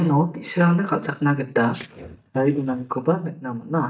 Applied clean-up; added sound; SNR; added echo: neural mask model DeepFilterNet 3.